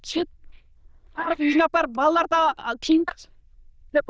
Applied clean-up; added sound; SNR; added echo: neural diffusion model UNIVERSE++.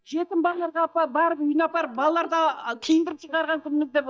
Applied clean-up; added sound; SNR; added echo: neural mask model DeepFilterNet 3.